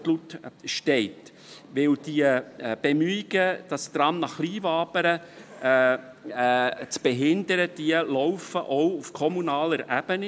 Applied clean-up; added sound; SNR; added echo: none; none; none; none.